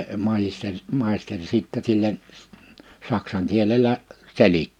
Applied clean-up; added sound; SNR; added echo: none; none; none; none.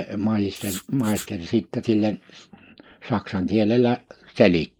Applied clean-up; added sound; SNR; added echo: neural mask model Resemble Enhance denoiser.